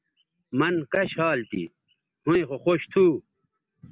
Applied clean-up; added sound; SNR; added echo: none; none; none; none.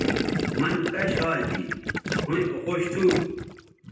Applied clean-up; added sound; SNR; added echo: none; Gurgling; 2 dB; reverberation time 0.9 s.